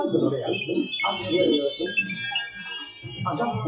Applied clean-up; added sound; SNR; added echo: classical method WPE with log-MMSE.